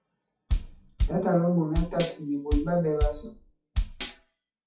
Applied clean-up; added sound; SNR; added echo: classical method WPE with log-MMSE.